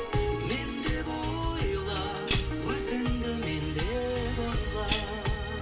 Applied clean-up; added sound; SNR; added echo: none; Tambourine; 6 dB; reverberation time 0.4 s.